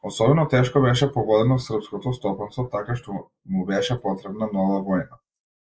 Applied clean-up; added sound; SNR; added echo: neural mask model Resemble Enhance denoiser.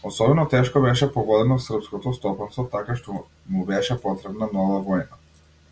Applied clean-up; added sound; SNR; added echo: none; Cowbell; 14 dB; none.